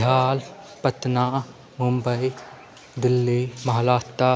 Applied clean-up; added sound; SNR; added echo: none; none; none; none.